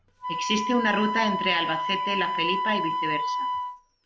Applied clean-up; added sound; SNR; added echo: none; Wind instrument, woodwind instrument; 0 dB; none.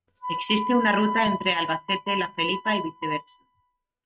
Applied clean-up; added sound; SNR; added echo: neural mask model RNNoise.